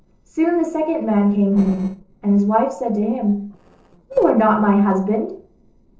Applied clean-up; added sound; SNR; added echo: neural separator model SepFormer DNS4.